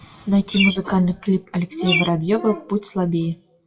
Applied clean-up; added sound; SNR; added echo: classical method WPE with log-MMSE.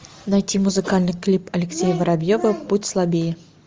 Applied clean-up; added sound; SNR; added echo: none; none; none; none.